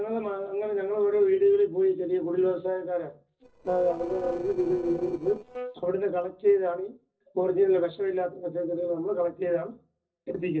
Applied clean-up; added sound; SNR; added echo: neural separator model SepFormer DNS4.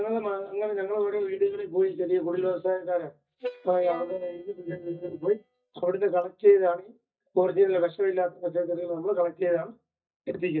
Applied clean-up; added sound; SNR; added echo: neural mask model DeepFilterNet 3.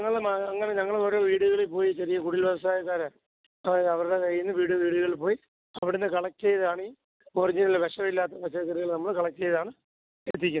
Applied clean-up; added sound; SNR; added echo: none; none; none; none.